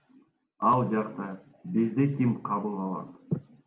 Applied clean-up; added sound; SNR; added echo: none; none; none; none.